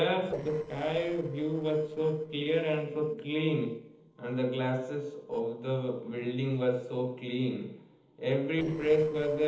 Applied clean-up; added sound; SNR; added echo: neural separator model SepFormer DNS4.